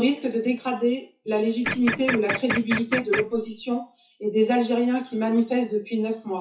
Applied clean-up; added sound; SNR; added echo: classical method WPE with log-MMSE.